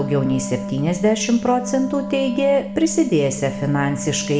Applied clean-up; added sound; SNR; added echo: none; Wind instrument, woodwind instrument; 9 dB; reverberation time 0.6 s.